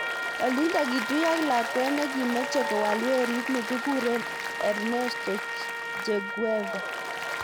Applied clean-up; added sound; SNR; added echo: none; Trumpet + Applause; 3 dB; none.